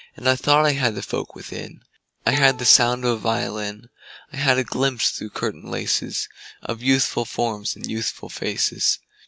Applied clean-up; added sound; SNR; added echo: none; Bowed string instrument; 18 dB; none.